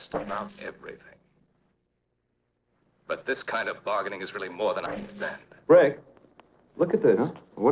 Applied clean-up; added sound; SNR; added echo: neural separator model SepFormer DNS4.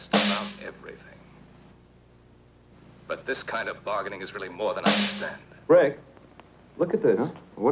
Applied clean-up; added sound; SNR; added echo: none; Snare drum; 1 dB; none.